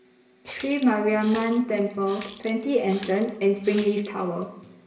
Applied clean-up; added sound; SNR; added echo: none; Water tap, faucet; 14 dB; reverberation time 1.1 s.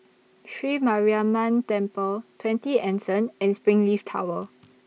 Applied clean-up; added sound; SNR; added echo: none; none; none; none.